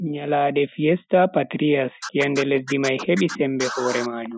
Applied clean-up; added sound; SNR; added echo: classical method Wiener filter.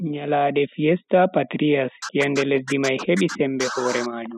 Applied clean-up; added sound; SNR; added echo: classical method spectral subtraction.